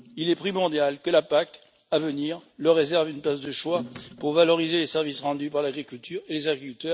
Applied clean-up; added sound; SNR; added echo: none; none; none; none.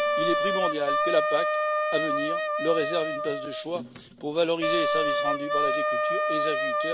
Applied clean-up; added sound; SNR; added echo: none; Wind instrument, woodwind instrument; -4 dB; none.